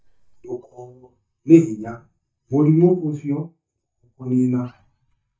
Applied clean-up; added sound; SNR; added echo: neural mask model DeepFilterNet 3.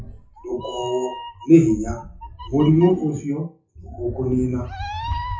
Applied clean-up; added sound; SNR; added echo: classical method WPE with log-MMSE.